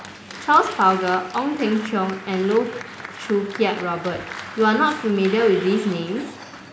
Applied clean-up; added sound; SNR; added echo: none; Applause; 14 dB; none.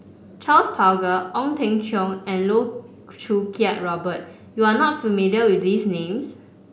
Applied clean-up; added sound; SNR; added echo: none; none; none; none.